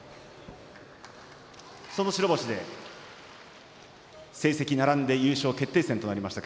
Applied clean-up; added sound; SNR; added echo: none; none; none; none.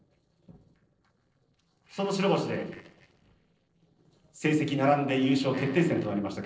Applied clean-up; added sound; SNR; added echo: neural separator model SepFormer DNS4.